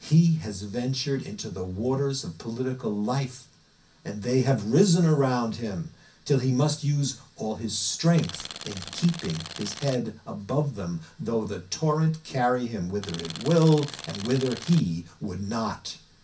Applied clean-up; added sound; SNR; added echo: none; Tools; 13 dB; reverberation time 0.3 s.